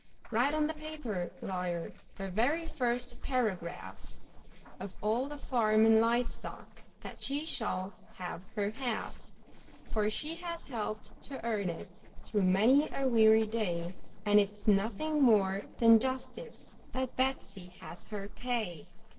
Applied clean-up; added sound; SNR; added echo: neural separator model SepFormer DNS4.